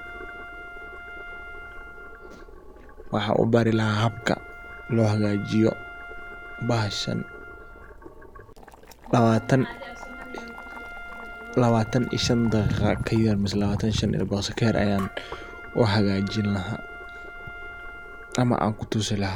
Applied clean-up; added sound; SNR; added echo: none; Wind instrument, woodwind instrument + Boiling; 14 dB; none.